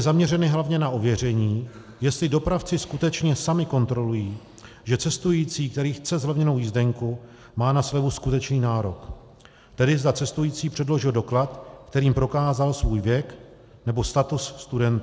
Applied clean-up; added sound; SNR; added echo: none; none; none; none.